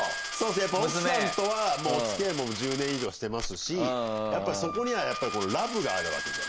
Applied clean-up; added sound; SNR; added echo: none; Wind instrument, woodwind instrument + Coin (dropping); 7 dB; none.